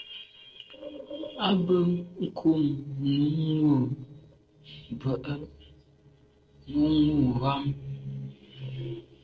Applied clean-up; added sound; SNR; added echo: neural separator model SepFormer DNS4.